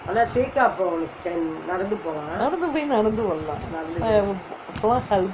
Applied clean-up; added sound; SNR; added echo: none; none; none; none.